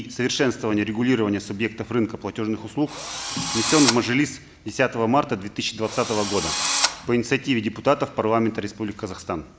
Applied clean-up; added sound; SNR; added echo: none; Drill; 3 dB; none.